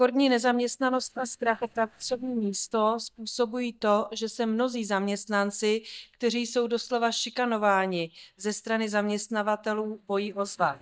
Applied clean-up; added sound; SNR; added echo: neural mask model DeepFilterNet 3.